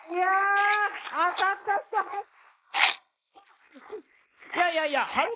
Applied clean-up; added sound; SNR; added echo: neural mask model Resemble Enhance denoiser.